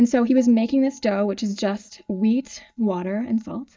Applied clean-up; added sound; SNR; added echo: neural mask model DeepFilterNet 3.